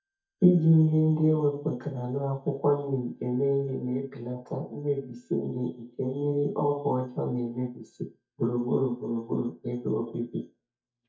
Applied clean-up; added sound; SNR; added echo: neural mask model DeepFilterNet 3.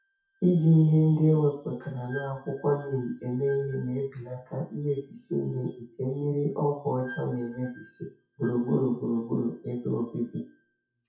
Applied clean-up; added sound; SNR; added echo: classical method WPE with log-MMSE.